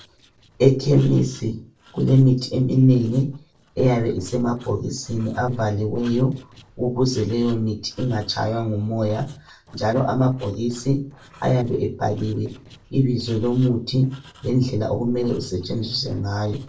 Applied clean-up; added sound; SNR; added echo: neural separator model SepFormer DNS4.